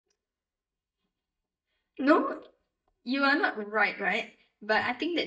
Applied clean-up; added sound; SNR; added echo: neural mask model DeepFilterNet 3.